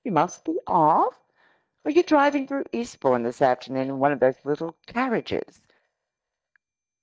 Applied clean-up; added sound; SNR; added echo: neural mask model DeepFilterNet 3.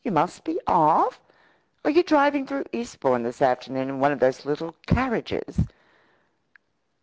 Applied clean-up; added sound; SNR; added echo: none; none; none; none.